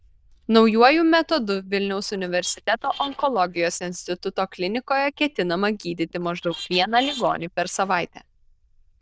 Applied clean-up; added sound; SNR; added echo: neural diffusion model UNIVERSE++.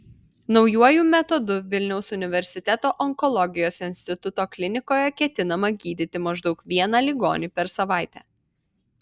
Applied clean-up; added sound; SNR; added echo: none; none; none; none.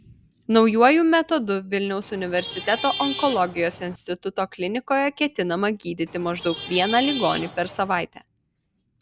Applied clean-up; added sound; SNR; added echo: none; Traffic noise, roadway noise / Vehicle horn, car horn, honking; 9 dB; none.